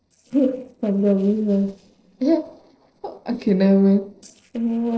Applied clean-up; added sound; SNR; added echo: neural separator model SepFormer DNS4.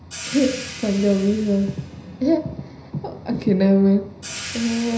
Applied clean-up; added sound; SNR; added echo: none; Hi-hat; 15 dB; reverberation time 0.5 s.